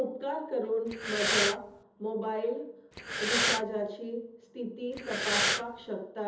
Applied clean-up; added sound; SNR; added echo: none; Breathing; -3 dB; reverberation time 0.7 s.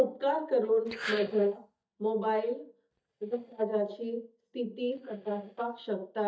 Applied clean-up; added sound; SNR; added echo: neural mask model DeepFilterNet 3.